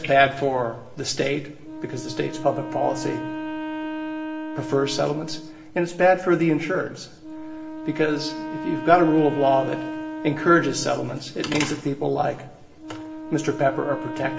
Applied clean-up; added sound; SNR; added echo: none; Wind instrument, woodwind instrument; 10 dB; reverberation time 0.7 s.